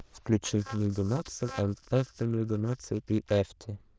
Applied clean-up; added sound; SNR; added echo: neural diffusion model UNIVERSE++.